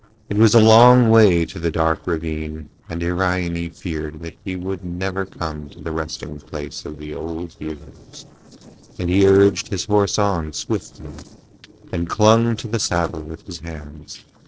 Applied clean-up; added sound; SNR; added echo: neural separator model SepFormer DNS4.